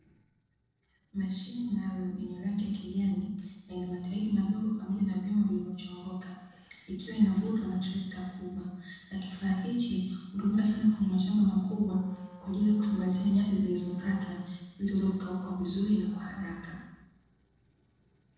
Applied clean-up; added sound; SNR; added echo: neural separator model SepFormer DNS4.